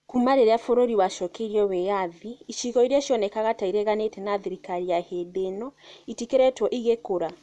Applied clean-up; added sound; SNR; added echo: none; none; none; none.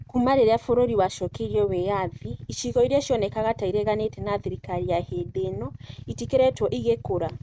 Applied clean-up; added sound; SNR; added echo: neural mask model RNNoise.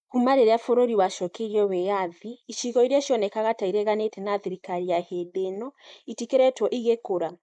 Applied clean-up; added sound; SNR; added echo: neural mask model Resemble Enhance denoiser.